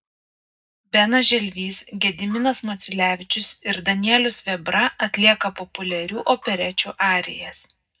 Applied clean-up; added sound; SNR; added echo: neural mask model DeepFilterNet 3.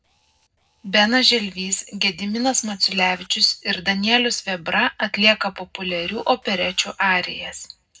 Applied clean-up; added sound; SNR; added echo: neural separator model SepFormer DNS4.